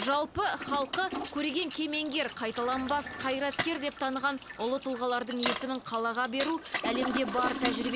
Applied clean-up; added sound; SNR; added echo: none; Bicycle + Toilet flush; 5 dB; none.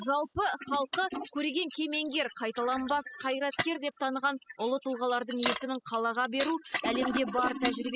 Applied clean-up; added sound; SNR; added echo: classical method spectral subtraction.